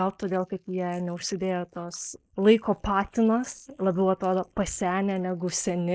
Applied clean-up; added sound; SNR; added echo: neural mask model Resemble Enhance denoiser.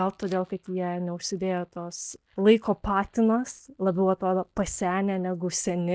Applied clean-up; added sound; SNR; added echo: neural mask model DeepFilterNet 3.